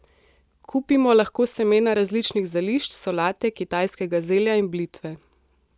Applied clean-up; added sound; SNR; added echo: none; none; none; none.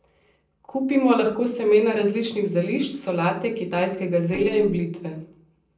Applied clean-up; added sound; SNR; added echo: neural separator model SepFormer DNS4.